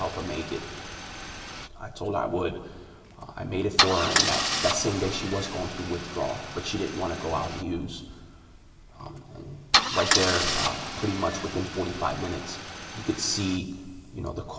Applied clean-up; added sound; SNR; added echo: none; Idling / Engine starting / Car; 1 dB; reverberation time 2.3 s.